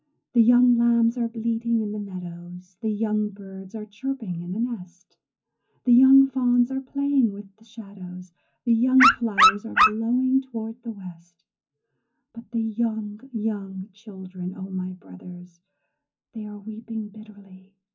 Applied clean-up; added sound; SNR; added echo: classical method WPE with log-MMSE.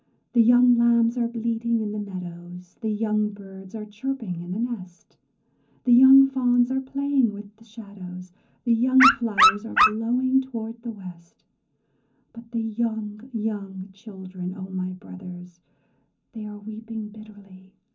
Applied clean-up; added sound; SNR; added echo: none; Dog; -4 dB; reverberation time 0.3 s.